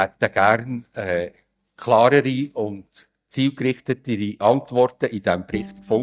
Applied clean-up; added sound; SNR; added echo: neural mask model DeepFilterNet 3.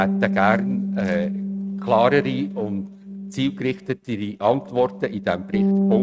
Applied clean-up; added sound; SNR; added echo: neural mask model RNNoise.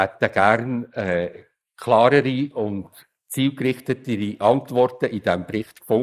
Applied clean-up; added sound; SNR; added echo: neural mask model Resemble Enhance denoiser.